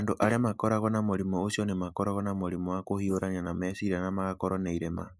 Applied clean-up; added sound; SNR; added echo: neural mask model Resemble Enhance denoiser.